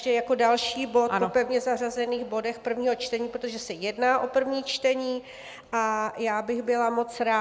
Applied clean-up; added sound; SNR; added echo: none; none; none; none.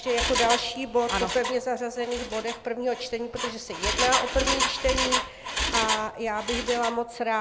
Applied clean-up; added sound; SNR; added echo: none; Engine; 2 dB; none.